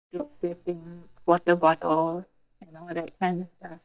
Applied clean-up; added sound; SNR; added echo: neural mask model DeepFilterNet 3.